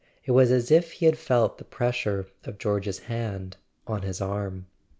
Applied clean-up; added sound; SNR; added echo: none; none; none; none.